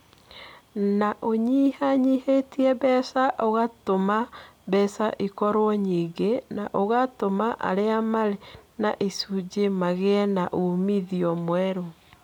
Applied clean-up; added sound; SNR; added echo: none; none; none; none.